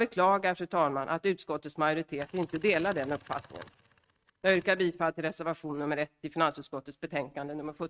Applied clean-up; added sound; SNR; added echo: neural mask model RNNoise.